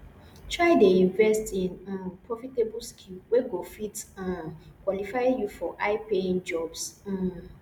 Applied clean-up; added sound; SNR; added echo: none; none; none; none.